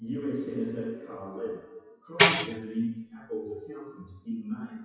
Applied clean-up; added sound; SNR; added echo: classical method WPE with log-MMSE.